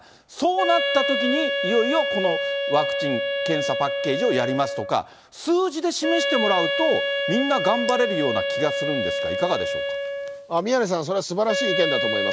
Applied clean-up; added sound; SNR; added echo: none; Wind instrument, woodwind instrument; 1 dB; none.